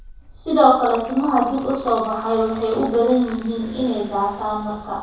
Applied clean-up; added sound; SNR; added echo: none; Liquid; 19 dB; reverberation time 0.7 s.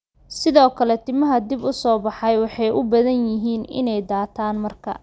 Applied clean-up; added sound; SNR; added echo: none; none; none; none.